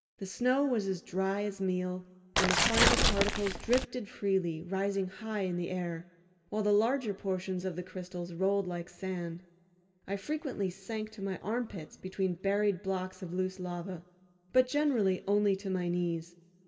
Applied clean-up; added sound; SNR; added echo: none; Tearing; -4 dB; reverberation time 1.3 s.